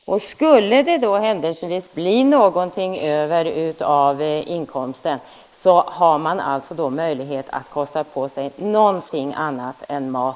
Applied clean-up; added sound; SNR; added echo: neural mask model Resemble Enhance denoiser.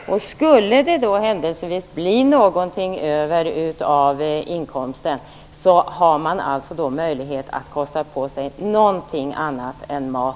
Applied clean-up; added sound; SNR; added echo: none; none; none; none.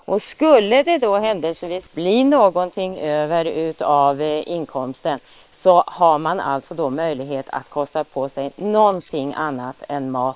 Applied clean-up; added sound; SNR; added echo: neural separator model SepFormer WHAM!.